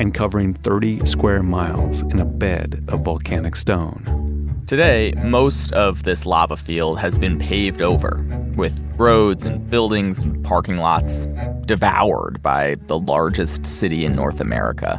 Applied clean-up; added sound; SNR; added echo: none; none; none; none.